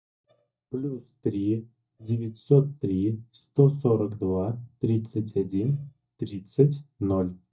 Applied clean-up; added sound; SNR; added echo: neural mask model DeepFilterNet 3.